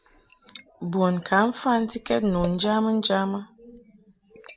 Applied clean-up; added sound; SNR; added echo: none; Liquid; 19 dB; none.